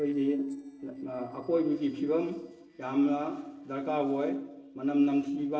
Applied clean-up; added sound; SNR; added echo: neural separator model SepFormer DNS4.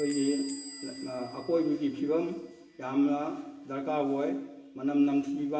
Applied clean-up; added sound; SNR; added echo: none; Squeak / Bell; 18 dB; reverberation time 1.1 s.